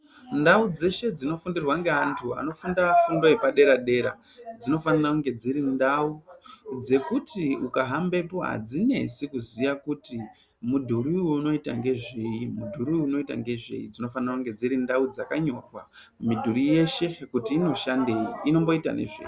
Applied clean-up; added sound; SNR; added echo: none; none; none; none.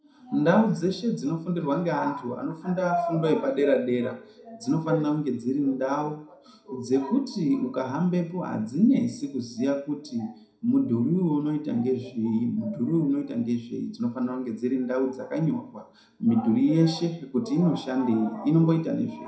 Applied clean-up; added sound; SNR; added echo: none; none; none; reverberation time 0.4 s.